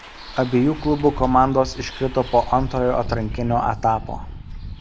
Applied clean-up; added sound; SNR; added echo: none; Bus; 10 dB; none.